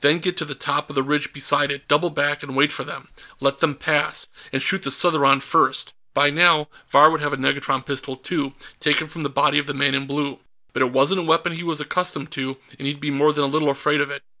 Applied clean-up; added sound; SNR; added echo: none; none; none; none.